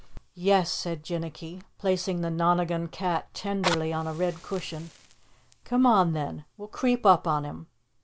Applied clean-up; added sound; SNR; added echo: none; Fire; 15 dB; none.